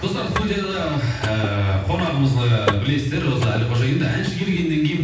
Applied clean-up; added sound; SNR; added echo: none; Mechanisms / Car; 12 dB; reverberation time 0.8 s.